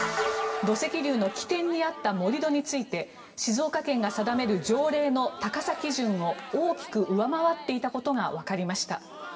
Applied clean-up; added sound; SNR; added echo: none; Crowd; 15 dB; reverberation time 1.4 s.